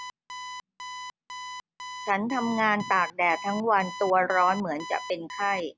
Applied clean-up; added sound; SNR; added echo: none; Alarm; 12 dB; none.